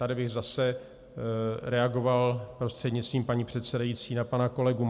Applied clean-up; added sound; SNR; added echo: none; none; none; none.